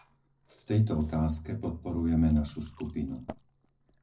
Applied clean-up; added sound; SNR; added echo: neural separator model SepFormer DNS4.